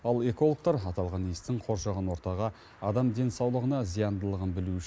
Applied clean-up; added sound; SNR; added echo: none; none; none; none.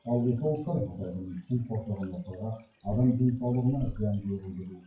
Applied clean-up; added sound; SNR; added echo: classical method WPE with log-MMSE.